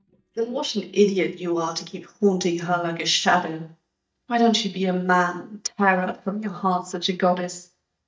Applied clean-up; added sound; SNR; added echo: neural mask model DeepFilterNet 3.